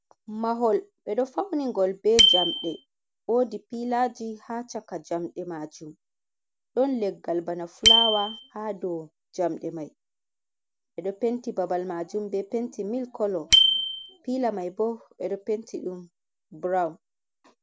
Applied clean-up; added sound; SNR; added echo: none; Bicycle bell; 1 dB; none.